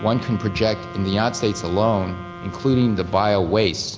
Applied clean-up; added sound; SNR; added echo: none; Wind instrument, woodwind instrument; 16 dB; none.